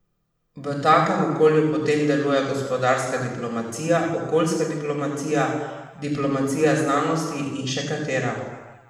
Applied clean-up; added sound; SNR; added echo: none; none; none; reverberation time 1.1 s.